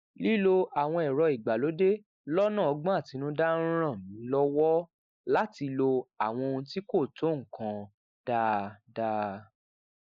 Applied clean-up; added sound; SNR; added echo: neural mask model Resemble Enhance denoiser.